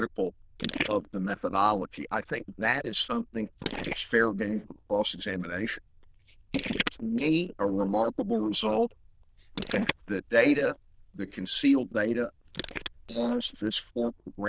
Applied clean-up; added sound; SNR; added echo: neural diffusion model UNIVERSE++.